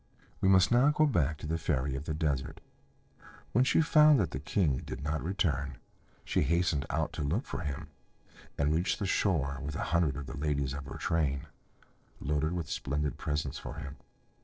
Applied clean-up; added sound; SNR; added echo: neural separator model SepFormer DNS4.